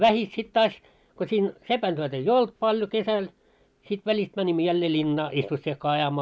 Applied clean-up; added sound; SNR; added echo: none; none; none; none.